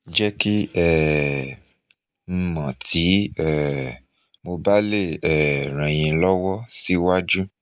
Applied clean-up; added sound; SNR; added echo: none; none; none; none.